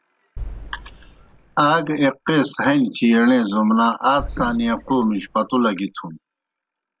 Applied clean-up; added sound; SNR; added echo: none; Boom; 16 dB; none.